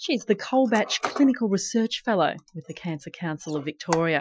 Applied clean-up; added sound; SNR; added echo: classical method Wiener filter.